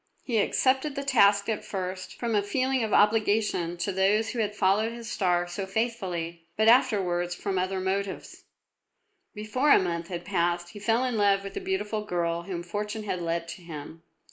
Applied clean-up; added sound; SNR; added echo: neural mask model Resemble Enhance denoiser.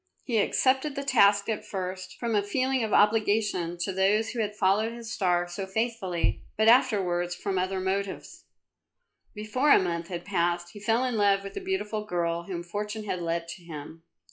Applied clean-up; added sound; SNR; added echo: classical method log-MMSE.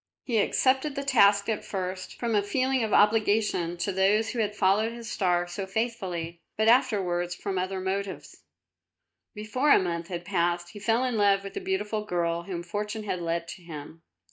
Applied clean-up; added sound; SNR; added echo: neural mask model DeepFilterNet 3.